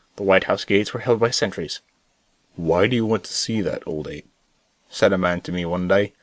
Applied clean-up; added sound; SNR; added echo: none; none; none; none.